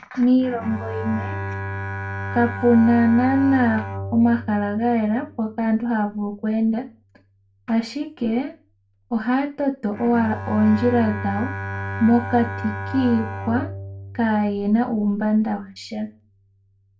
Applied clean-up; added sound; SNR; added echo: none; Bowed string instrument; 10 dB; reverberation time 0.2 s.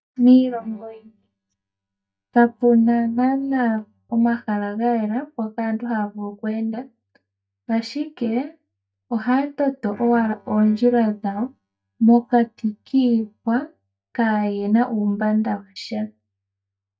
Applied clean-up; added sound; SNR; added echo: neural mask model DeepFilterNet 3.